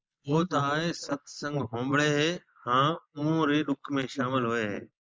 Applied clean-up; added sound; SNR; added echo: neural mask model Resemble Enhance denoiser.